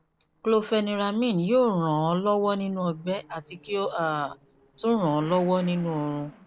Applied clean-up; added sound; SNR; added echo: neural separator model SepFormer DNS4.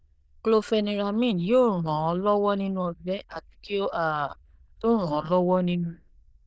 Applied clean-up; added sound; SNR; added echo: neural diffusion model UNIVERSE++.